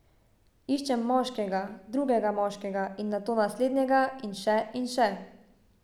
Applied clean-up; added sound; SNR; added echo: none; none; none; none.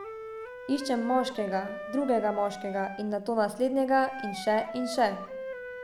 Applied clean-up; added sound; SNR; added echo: none; Wind instrument, woodwind instrument; 11 dB; none.